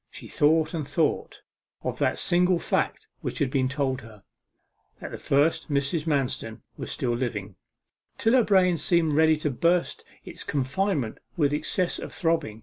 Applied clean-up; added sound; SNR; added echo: none; none; none; none.